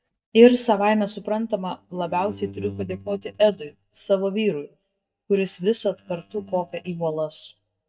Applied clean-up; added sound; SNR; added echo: neural mask model DeepFilterNet 3.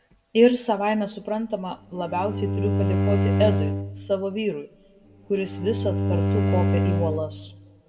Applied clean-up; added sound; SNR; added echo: none; Bowed string instrument; -1 dB; reverberation time 1.5 s.